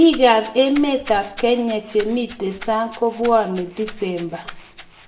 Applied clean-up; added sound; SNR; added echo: none; Rattle (instrument); 17 dB; reverberation time 0.6 s.